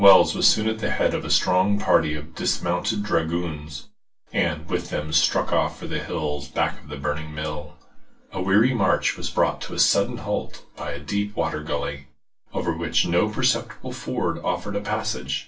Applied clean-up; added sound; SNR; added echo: none; none; none; reverberation time 0.2 s.